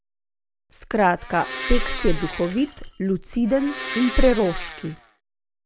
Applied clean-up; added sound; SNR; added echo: none; Domestic sounds, home sounds + Coin (dropping); 11 dB; none.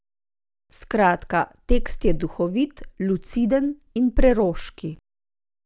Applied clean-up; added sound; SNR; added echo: none; none; none; none.